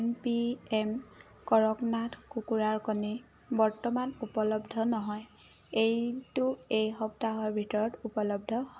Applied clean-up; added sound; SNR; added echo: none; none; none; none.